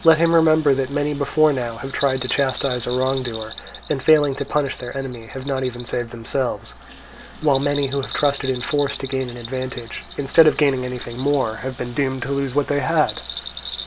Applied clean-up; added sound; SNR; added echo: none; Bell + Sink (filling or washing) / Water tap, faucet; 15 dB; none.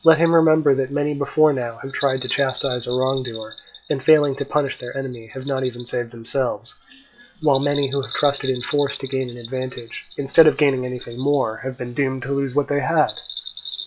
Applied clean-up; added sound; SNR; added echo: classical method log-MMSE.